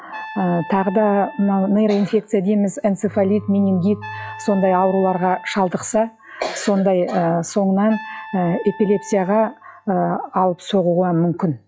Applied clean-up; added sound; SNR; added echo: classical method log-MMSE.